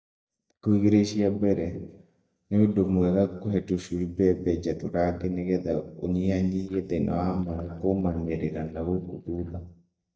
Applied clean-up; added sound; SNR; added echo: neural mask model DeepFilterNet 3.